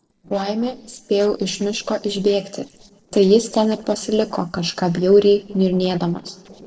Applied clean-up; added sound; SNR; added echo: neural separator model SepFormer DNS4.